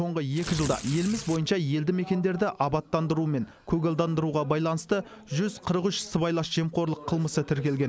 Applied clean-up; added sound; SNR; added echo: none; Tearing; 11 dB; none.